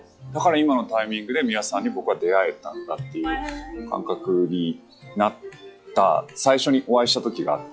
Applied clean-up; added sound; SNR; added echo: classical method log-MMSE.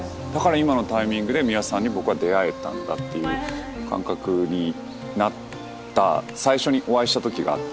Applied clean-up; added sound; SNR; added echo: none; none; none; none.